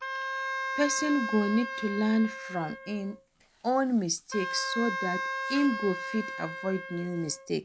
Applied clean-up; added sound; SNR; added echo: none; Wind instrument, woodwind instrument; 6 dB; none.